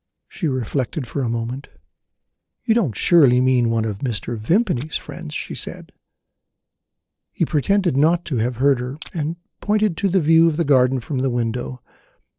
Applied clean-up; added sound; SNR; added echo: neural separator model SepFormer DNS4.